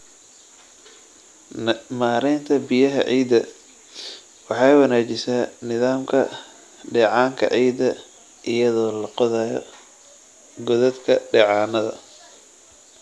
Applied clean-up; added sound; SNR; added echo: none; none; none; none.